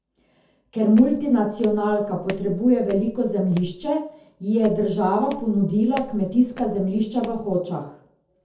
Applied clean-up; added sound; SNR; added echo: none; Walk, footsteps; 19 dB; reverberation time 0.5 s.